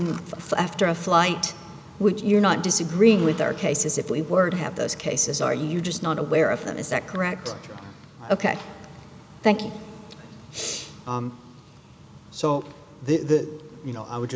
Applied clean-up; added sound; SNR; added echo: none; none; none; none.